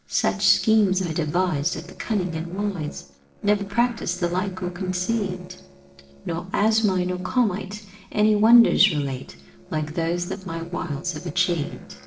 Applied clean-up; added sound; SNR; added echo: neural separator model SepFormer DNS4.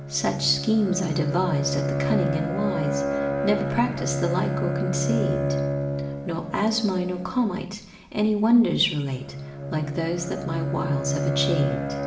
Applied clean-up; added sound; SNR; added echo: none; Bowed string instrument; 2 dB; reverberation time 0.7 s.